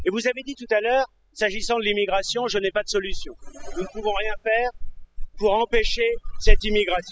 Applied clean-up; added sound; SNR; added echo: classical method spectral subtraction.